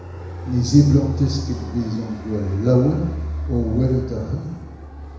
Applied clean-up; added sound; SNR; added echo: none; Fixed-wing aircraft, airplane; 8 dB; reverberation time 1.0 s.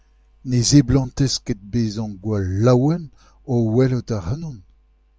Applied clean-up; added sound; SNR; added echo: none; none; none; none.